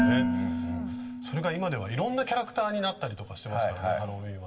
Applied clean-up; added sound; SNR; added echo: none; Dishes, pots, and pans; 2 dB; reverberation time 1.5 s.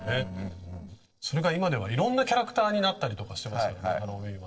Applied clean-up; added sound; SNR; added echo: neural separator model SepFormer DNS4.